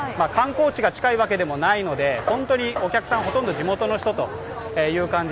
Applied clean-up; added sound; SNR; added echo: none; none; none; none.